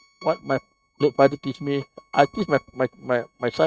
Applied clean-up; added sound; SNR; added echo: neural mask model RNNoise.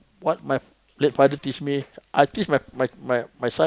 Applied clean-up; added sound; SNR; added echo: none; none; none; none.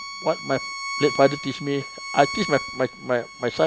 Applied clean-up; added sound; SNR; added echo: none; Bowed string instrument; 9 dB; none.